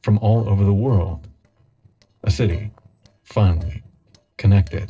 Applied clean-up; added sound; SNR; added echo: neural separator model SepFormer DNS4.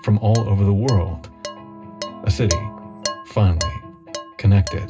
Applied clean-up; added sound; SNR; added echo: none; Dishes, pots, and pans; 13 dB; reverberation time 0.2 s.